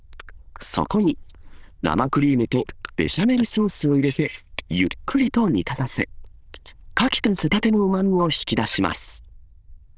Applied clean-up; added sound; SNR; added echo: neural diffusion model UNIVERSE++.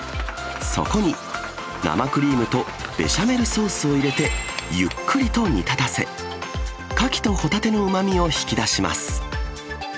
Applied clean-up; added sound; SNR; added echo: none; none; none; none.